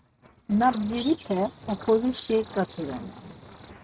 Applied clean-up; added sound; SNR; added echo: neural mask model RNNoise.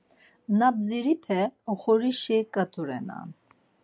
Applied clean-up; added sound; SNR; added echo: none; none; none; none.